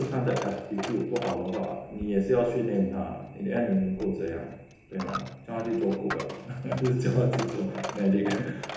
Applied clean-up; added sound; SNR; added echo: none; Coin (dropping); 12 dB; reverberation time 0.8 s.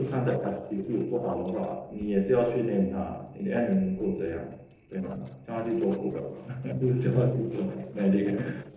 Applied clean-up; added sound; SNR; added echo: neural separator model SepFormer DNS4.